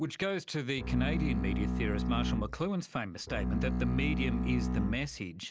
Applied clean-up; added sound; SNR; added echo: none; Bowed string instrument; -2 dB; none.